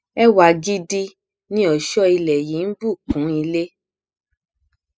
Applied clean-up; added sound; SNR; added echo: classical method spectral subtraction.